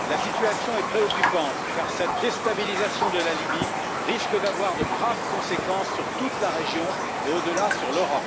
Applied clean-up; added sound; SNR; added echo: none; Raindrop; -1 dB; none.